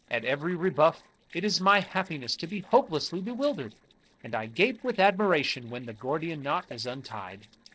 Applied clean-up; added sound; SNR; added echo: neural separator model SepFormer DNS4.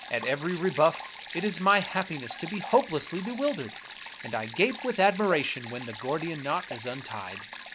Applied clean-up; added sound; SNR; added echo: none; Stream; 11 dB; none.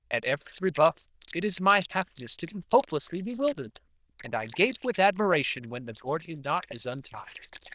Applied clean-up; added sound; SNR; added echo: neural diffusion model UNIVERSE++.